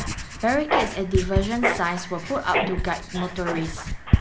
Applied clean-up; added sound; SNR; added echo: none; Mechanisms + Writing; -1 dB; none.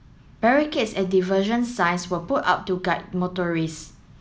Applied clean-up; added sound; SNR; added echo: none; none; none; none.